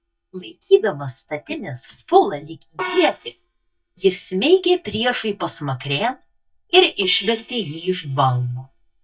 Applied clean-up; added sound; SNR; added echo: neural mask model DeepFilterNet 3.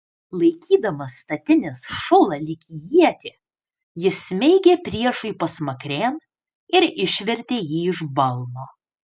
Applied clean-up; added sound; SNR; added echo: none; none; none; none.